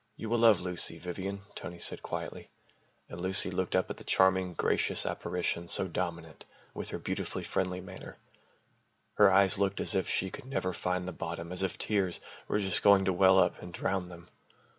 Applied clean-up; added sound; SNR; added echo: none; none; none; none.